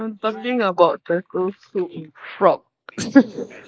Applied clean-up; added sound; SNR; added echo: neural mask model Resemble Enhance denoiser.